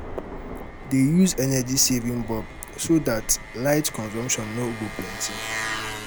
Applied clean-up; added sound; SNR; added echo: none; Engine + Thunder; 10 dB; none.